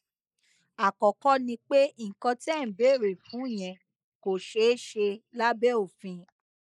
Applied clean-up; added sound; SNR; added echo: neural mask model Resemble Enhance denoiser.